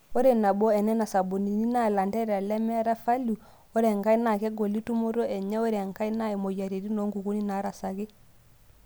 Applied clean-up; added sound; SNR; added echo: none; none; none; none.